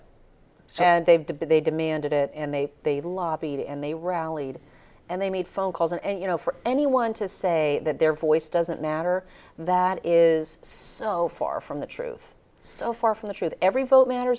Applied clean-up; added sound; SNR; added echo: none; none; none; none.